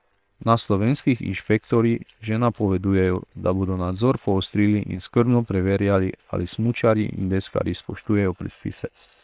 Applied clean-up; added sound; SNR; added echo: neural separator model SepFormer WHAM!.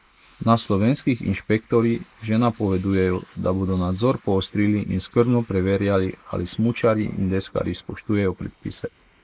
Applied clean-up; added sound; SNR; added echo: neural mask model Resemble Enhance denoiser.